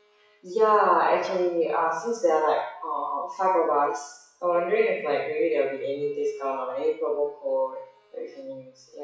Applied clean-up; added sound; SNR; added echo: classical method WPE with log-MMSE.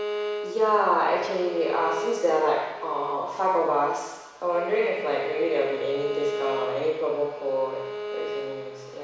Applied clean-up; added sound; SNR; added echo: none; Bowed string instrument; 8 dB; reverberation time 1.1 s.